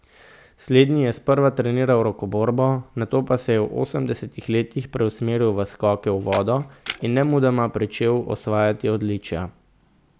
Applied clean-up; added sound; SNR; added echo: none; Camera; 16 dB; none.